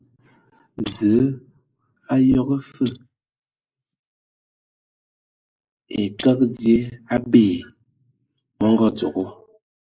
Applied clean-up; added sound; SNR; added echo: neural mask model Resemble Enhance denoiser.